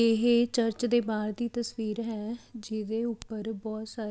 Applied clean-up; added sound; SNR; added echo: none; none; none; none.